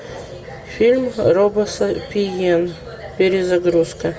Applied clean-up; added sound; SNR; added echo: none; none; none; none.